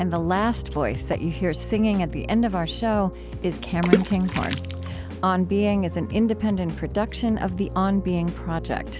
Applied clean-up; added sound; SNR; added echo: none; Water / Splash, splatter; 5 dB; none.